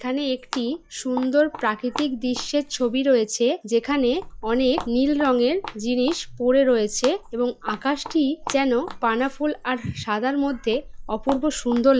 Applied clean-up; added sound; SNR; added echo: classical method log-MMSE.